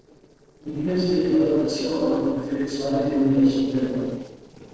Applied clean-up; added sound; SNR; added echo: neural separator model SepFormer DNS4.